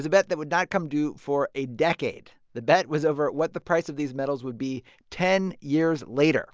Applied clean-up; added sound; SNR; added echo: none; none; none; none.